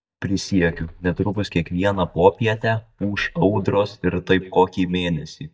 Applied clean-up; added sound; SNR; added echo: neural mask model DeepFilterNet 3.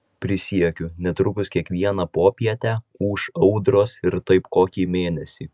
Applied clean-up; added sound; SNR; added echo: none; none; none; none.